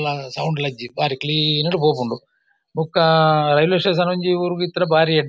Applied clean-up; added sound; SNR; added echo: none; none; none; none.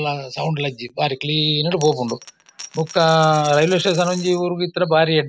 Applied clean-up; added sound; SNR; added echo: none; Coin (dropping); 18 dB; none.